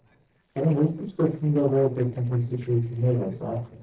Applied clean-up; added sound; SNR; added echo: neural separator model SepFormer DNS4.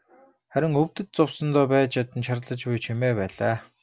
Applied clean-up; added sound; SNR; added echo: none; none; none; none.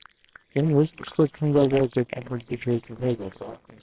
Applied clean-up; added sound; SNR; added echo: neural separator model SepFormer WHAMR!.